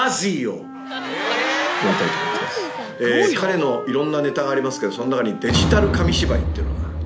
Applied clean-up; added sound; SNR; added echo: none; Wind instrument, woodwind instrument; 13 dB; none.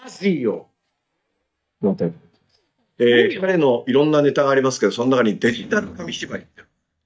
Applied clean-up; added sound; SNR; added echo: neural mask model DeepFilterNet 3.